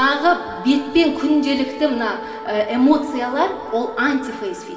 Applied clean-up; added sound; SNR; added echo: none; Wind instrument, woodwind instrument; 14 dB; reverberation time 2.1 s.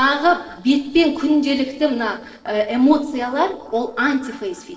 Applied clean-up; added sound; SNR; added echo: neural separator model SepFormer DNS4.